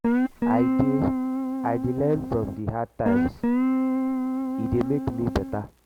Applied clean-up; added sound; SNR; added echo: none; Guitar; -3 dB; none.